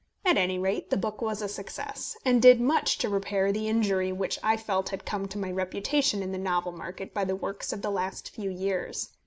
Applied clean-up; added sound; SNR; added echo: none; none; none; none.